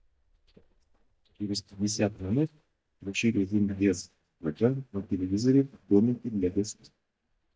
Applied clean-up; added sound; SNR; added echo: neural mask model DeepFilterNet 3.